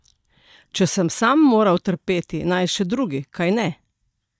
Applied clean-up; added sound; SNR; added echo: neural mask model DeepFilterNet 3.